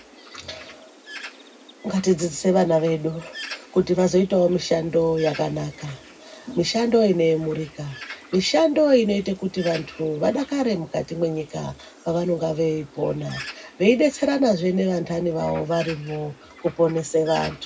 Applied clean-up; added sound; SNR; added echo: none; Bird; 20 dB; reverberation time 0.4 s.